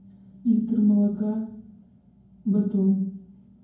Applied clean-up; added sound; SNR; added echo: none; none; none; reverberation time 0.9 s.